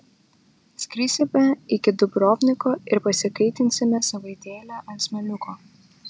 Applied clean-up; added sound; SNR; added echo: none; none; none; none.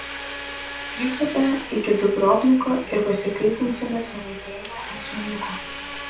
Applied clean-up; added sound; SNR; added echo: none; Domestic sounds, home sounds; 11 dB; reverberation time 0.4 s.